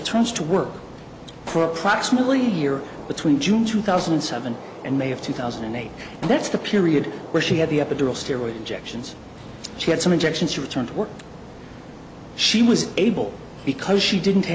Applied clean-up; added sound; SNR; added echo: none; Gunshot, gunfire; 15 dB; none.